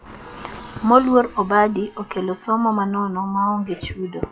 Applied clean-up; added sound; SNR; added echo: classical method log-MMSE.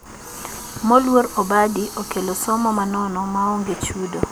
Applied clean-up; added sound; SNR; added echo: none; Hiss; 18 dB; none.